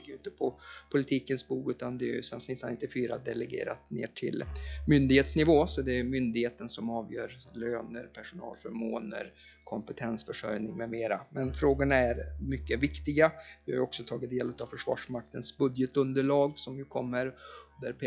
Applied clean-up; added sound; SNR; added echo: classical method log-MMSE.